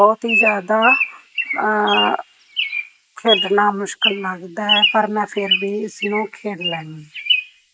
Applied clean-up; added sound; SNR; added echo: neural mask model Resemble Enhance denoiser.